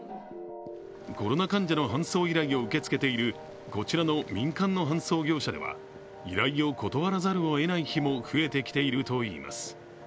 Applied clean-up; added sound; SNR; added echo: none; Gong; 20 dB; none.